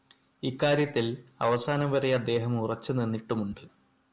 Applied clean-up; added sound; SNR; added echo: none; none; none; none.